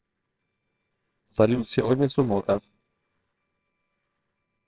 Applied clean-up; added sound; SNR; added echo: neural separator model SepFormer WHAMR!.